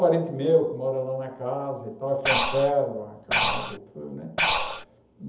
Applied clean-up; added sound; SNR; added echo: none; Breathing; -2 dB; reverberation time 0.7 s.